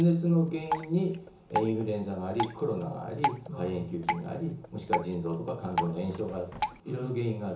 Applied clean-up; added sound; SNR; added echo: none; Drip; 6 dB; reverberation time 0.7 s.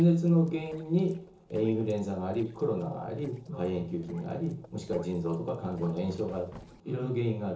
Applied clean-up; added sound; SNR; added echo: neural separator model SepFormer DNS4.